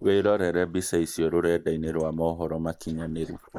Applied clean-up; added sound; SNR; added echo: neural mask model Resemble Enhance denoiser.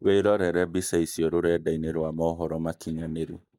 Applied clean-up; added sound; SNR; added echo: neural mask model DeepFilterNet 3.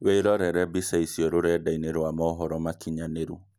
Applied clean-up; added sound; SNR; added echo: none; none; none; none.